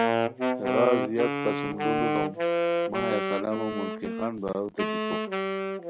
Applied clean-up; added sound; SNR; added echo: none; Wind instrument, woodwind instrument; -3 dB; none.